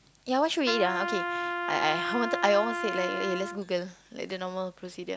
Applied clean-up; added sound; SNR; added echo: none; Trumpet; 3 dB; none.